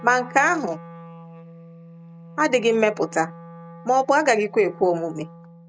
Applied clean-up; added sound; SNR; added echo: none; Wind instrument, woodwind instrument; 18 dB; none.